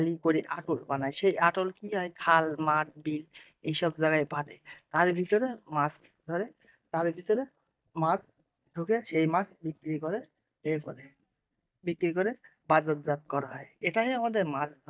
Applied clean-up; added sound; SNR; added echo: neural mask model DeepFilterNet 3.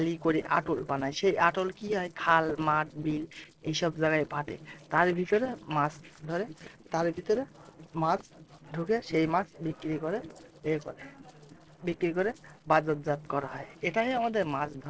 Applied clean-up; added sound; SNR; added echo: neural separator model SepFormer DNS4.